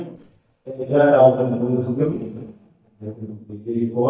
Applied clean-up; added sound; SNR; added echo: neural mask model DeepFilterNet 3.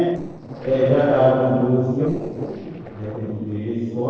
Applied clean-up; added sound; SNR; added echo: neural separator model SepFormer DNS4.